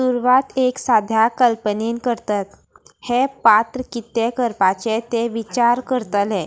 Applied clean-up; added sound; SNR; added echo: none; none; none; none.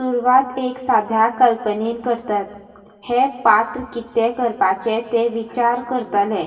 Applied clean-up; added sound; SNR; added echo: none; none; none; reverberation time 1.6 s.